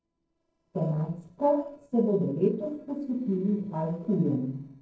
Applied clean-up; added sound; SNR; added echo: neural separator model SepFormer DNS4.